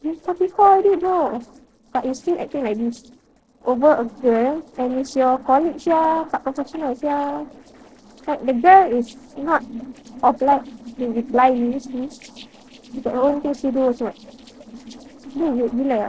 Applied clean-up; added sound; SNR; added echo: neural separator model SepFormer DNS4.